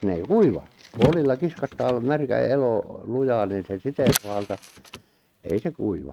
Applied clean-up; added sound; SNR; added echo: neural mask model RNNoise.